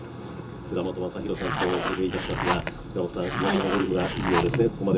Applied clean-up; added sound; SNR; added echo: none; Zipper (clothing); 3 dB; reverberation time 0.2 s.